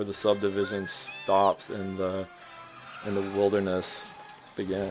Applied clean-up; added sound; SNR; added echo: none; none; none; none.